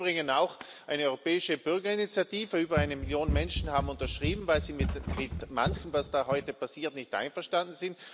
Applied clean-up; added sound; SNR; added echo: none; Run; 3 dB; none.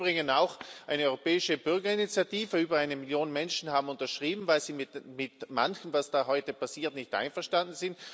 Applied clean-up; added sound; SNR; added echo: none; none; none; none.